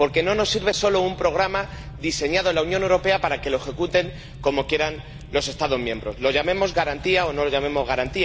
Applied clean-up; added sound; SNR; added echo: none; Fire; 14 dB; none.